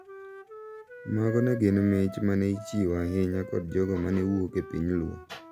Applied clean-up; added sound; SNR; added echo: none; Wind instrument, woodwind instrument; 16 dB; none.